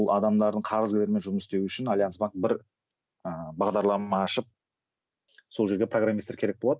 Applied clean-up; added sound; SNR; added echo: none; none; none; none.